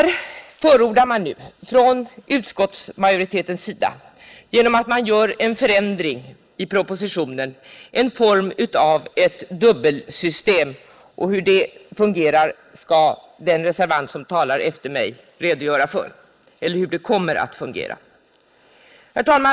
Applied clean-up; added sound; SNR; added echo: neural mask model Resemble Enhance denoiser.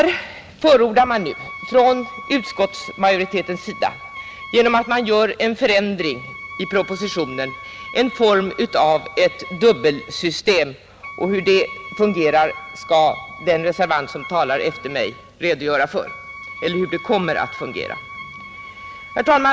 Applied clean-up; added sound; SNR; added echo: none; Wind instrument, woodwind instrument; 16 dB; none.